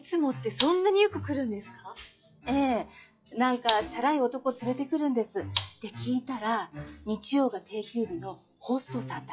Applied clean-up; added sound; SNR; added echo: classical method log-MMSE.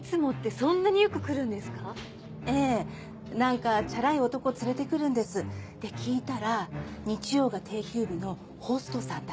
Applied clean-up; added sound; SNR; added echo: none; none; none; none.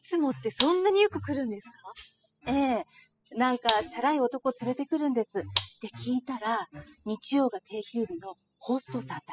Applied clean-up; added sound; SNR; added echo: classical method spectral subtraction.